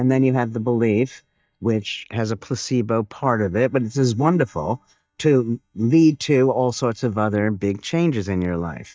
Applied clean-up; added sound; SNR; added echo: neural mask model DeepFilterNet 3.